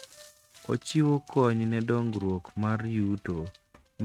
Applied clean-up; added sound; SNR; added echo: neural mask model RNNoise.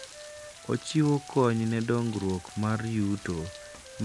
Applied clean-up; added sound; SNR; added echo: none; Wind instrument, woodwind instrument + Rain; 17 dB; none.